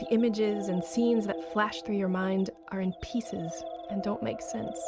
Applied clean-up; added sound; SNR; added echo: none; none; none; none.